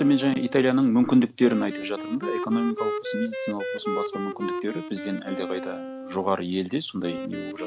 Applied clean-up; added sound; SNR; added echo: none; Wind instrument, woodwind instrument; 8 dB; none.